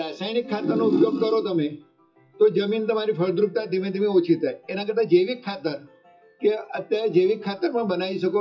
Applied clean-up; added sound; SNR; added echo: classical method WPE with log-MMSE.